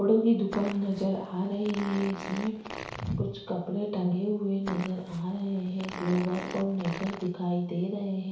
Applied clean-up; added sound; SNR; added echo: none; Fart; 12 dB; reverberation time 0.6 s.